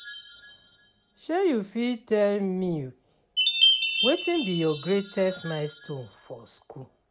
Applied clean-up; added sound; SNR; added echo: none; Chime; 1 dB; none.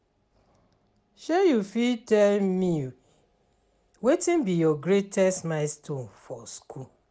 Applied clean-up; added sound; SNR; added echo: none; none; none; none.